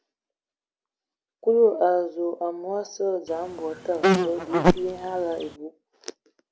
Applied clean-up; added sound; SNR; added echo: none; Insect; -2 dB; none.